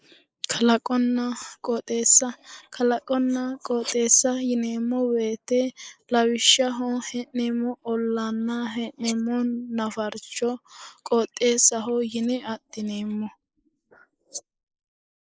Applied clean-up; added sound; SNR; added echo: neural mask model Resemble Enhance denoiser.